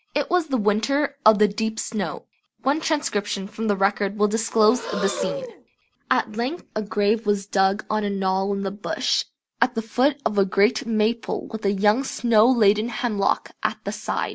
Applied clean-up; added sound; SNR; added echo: none; Breathing; 11 dB; none.